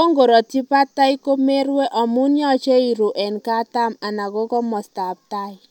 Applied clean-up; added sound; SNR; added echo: none; none; none; none.